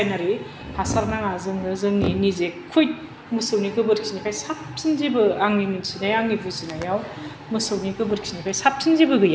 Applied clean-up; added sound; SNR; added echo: none; none; none; none.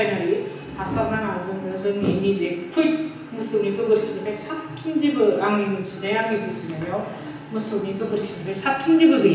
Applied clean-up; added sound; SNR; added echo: none; none; none; reverberation time 0.9 s.